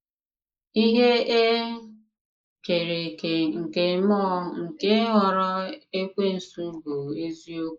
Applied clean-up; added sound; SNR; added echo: neural mask model Resemble Enhance denoiser.